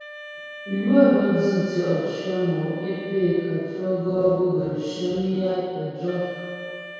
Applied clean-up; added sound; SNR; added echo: none; Wind instrument, woodwind instrument; 17 dB; reverberation time 2.0 s.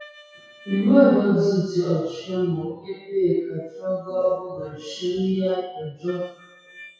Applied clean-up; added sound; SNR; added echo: classical method WPE with log-MMSE.